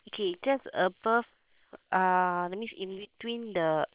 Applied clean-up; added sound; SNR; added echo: neural separator model SepFormer WHAM!.